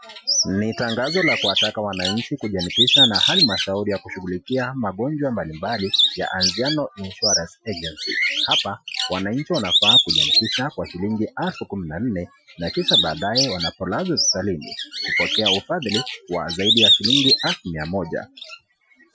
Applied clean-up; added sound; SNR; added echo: classical method Wiener filter.